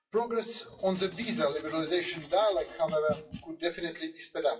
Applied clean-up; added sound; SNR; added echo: classical method WPE with log-MMSE.